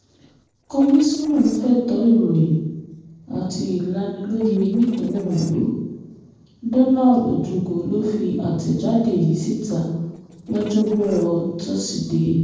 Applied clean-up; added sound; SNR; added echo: neural separator model SepFormer DNS4.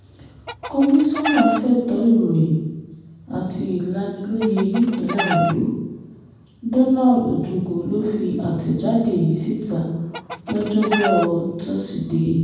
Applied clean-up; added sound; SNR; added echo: none; Chicken, rooster; 5 dB; reverberation time 1.1 s.